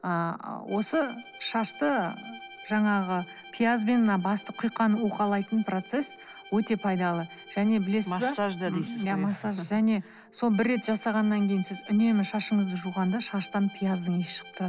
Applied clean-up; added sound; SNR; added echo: none; Bowed string instrument; 20 dB; none.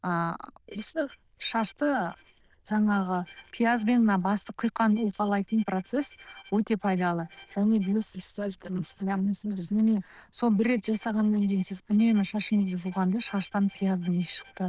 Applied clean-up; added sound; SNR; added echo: neural diffusion model UNIVERSE++.